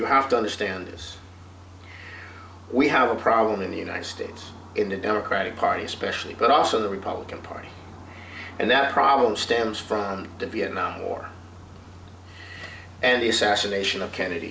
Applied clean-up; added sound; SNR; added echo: none; none; none; none.